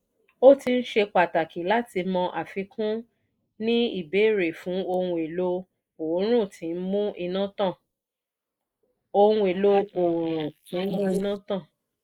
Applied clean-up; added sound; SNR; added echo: neural mask model Resemble Enhance denoiser.